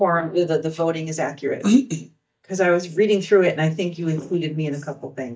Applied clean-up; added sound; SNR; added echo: neural mask model DeepFilterNet 3.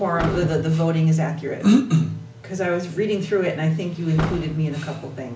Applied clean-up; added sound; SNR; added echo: none; Slam / Car; 14 dB; none.